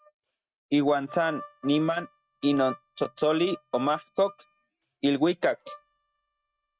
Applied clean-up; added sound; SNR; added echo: neural mask model RNNoise.